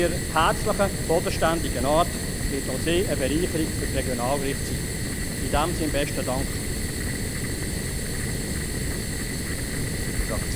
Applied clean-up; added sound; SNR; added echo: none; Fire; -1 dB; none.